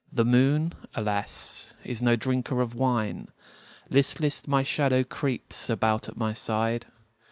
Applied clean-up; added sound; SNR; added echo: none; none; none; none.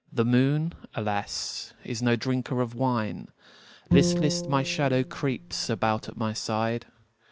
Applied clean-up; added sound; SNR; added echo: none; Bowed string instrument; 3 dB; none.